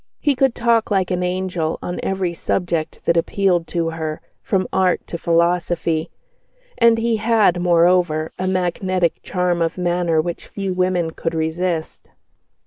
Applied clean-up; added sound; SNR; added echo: neural mask model Resemble Enhance denoiser.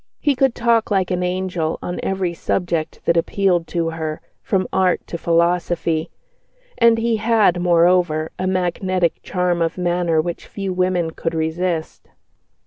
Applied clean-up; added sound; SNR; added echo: none; none; none; none.